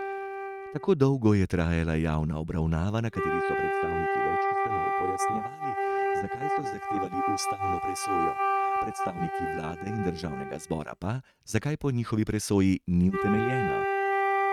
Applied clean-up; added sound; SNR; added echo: neural mask model RNNoise.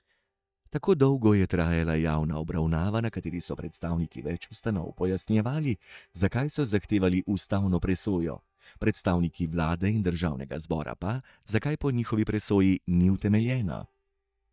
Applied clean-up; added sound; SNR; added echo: neural mask model DeepFilterNet 3.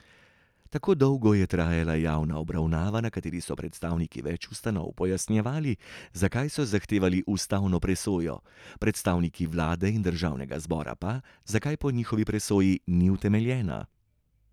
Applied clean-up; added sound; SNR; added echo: none; none; none; none.